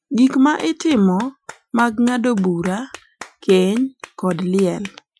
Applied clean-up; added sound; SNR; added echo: classical method Wiener filter.